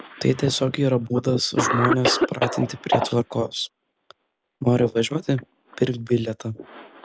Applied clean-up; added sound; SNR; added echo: none; Cough; 5 dB; none.